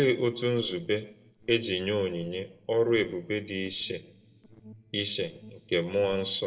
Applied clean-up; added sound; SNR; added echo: neural separator model SepFormer DNS4.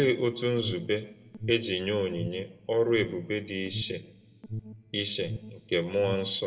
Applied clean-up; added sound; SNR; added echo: none; Alarm; 12 dB; reverberation time 0.7 s.